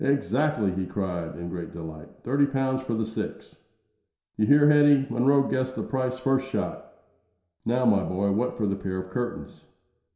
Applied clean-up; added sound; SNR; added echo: none; none; none; reverberation time 0.7 s.